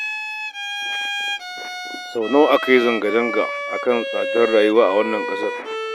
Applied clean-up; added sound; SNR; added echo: none; Bowed string instrument; 6 dB; none.